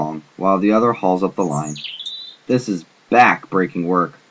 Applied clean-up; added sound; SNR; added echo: none; Bird; 15 dB; none.